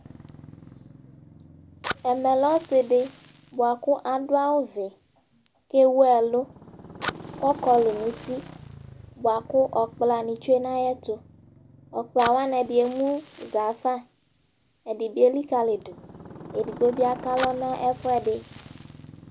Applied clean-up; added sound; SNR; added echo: none; Motorcycle + Fire; 16 dB; none.